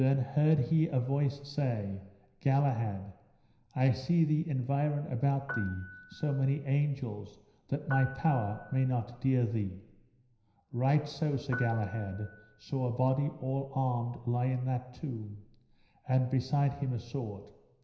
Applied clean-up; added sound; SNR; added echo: none; Piano; 14 dB; reverberation time 0.9 s.